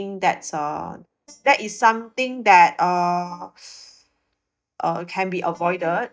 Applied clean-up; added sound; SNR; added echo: neural mask model DeepFilterNet 3.